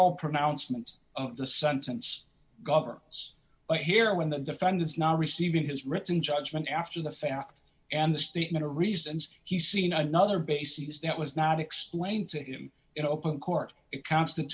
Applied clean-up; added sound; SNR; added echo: none; none; none; none.